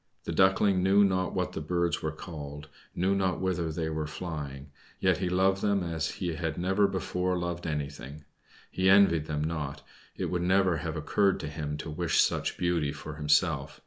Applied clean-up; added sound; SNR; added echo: none; none; none; none.